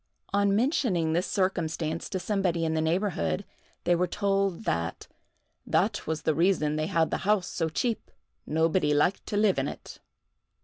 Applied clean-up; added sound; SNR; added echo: none; none; none; none.